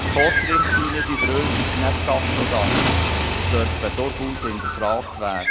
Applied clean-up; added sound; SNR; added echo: none; Bird + Motorcycle / Engine; -4 dB; none.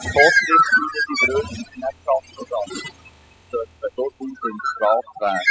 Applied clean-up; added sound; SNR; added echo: classical method spectral subtraction.